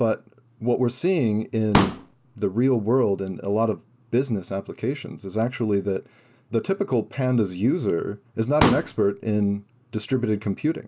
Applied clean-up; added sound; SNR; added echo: none; Explosion; 2 dB; none.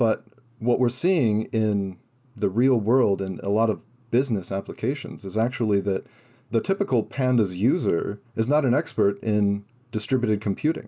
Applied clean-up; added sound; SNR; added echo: none; none; none; none.